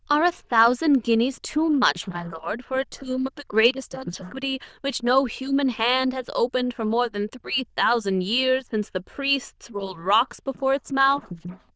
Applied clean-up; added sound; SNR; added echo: neural diffusion model UNIVERSE++.